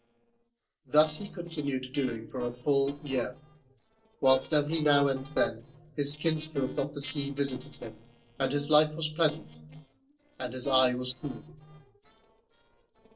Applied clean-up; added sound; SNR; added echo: neural separator model SepFormer DNS4.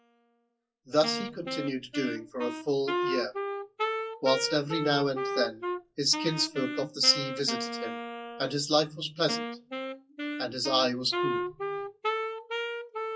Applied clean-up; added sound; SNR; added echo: classical method WPE with log-MMSE.